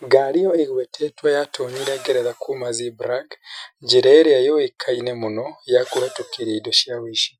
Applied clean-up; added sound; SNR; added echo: classical method Wiener filter.